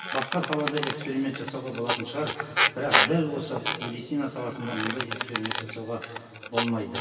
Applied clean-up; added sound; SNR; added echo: none; Squeak; 0 dB; reverberation time 2.6 s.